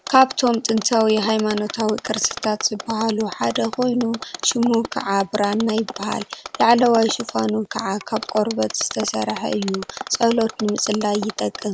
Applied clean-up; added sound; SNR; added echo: none; Mechanisms; 13 dB; none.